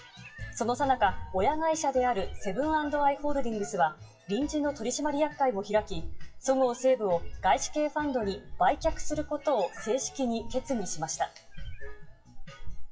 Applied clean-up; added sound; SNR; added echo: classical method WPE with log-MMSE.